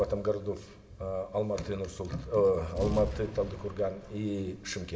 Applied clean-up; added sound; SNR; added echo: none; Boom; 12 dB; reverberation time 1.8 s.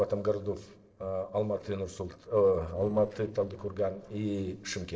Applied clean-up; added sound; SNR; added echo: neural separator model SepFormer DNS4.